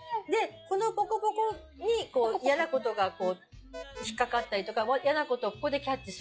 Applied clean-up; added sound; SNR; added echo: classical method log-MMSE.